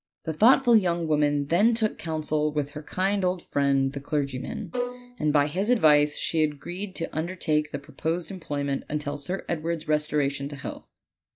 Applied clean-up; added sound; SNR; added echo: neural mask model DeepFilterNet 3.